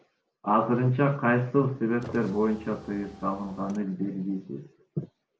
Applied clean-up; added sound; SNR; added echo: none; Car; 18 dB; none.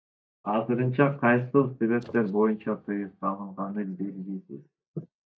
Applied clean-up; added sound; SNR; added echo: neural mask model DeepFilterNet 3.